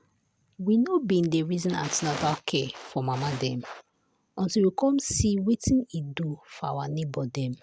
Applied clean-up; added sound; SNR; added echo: none; none; none; none.